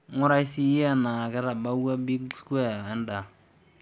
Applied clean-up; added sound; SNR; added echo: none; none; none; none.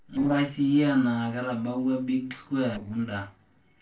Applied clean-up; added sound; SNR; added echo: neural separator model SepFormer DNS4.